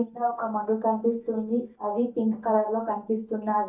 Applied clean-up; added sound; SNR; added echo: neural mask model DeepFilterNet 3.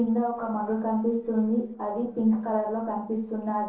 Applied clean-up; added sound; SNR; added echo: neural separator model SepFormer DNS4.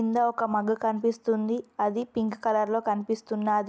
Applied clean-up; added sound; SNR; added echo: none; none; none; none.